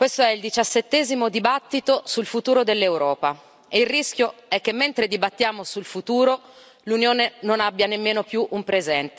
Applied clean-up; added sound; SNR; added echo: none; none; none; none.